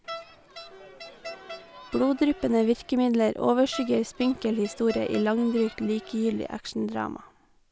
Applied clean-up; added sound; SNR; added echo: none; Crowd; 16 dB; none.